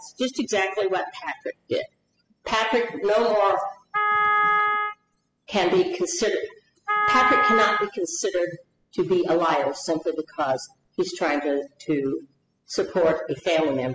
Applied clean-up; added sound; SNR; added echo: classical method spectral subtraction.